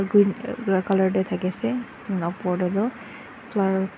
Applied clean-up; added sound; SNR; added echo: none; none; none; none.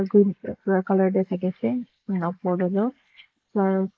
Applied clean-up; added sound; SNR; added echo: neural mask model Resemble Enhance denoiser.